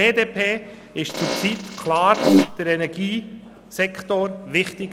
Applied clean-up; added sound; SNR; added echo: none; Fart; -2 dB; none.